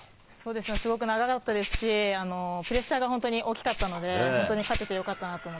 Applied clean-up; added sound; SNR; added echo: none; Rattle (instrument); 10 dB; none.